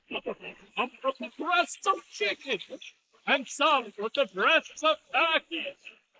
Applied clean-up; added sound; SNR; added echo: neural mask model Resemble Enhance denoiser.